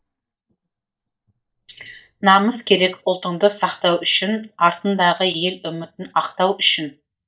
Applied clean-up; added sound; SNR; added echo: neural mask model DeepFilterNet 3.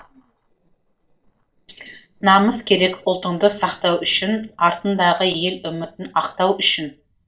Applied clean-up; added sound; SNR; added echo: neural separator model SepFormer DNS4.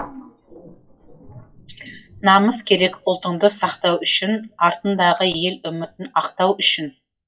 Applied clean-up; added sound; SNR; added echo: classical method WPE with log-MMSE.